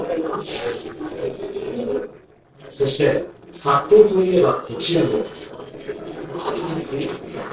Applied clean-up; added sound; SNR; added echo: neural separator model SepFormer DNS4.